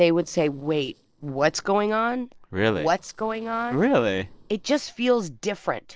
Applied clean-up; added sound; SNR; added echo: neural separator model SepFormer DNS4.